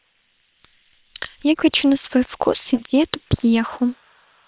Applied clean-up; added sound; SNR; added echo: neural separator model SepFormer WHAM!.